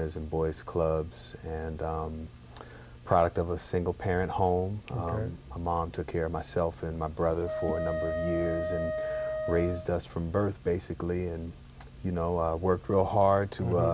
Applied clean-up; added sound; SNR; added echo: none; Wind instrument, woodwind instrument; 4 dB; none.